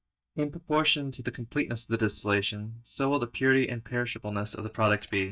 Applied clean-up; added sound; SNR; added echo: neural mask model DeepFilterNet 3.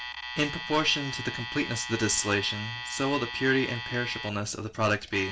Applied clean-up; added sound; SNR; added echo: none; Alarm; 9 dB; reverberation time 0.2 s.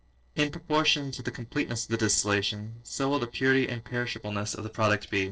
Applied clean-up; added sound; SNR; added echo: neural separator model SepFormer DNS4.